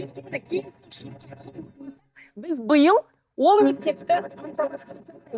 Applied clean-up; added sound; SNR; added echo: neural mask model DeepFilterNet 3.